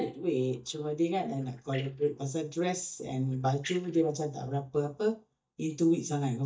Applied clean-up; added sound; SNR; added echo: neural mask model DeepFilterNet 3.